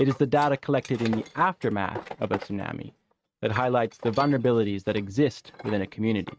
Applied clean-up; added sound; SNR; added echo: neural mask model RNNoise.